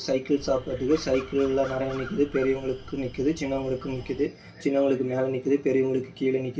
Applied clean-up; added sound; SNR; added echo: none; Crow; 16 dB; reverberation time 0.2 s.